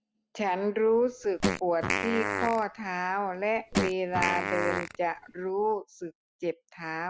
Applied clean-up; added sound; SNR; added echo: none; Fart; 3 dB; none.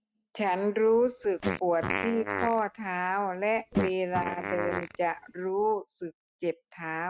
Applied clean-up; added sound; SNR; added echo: neural mask model RNNoise.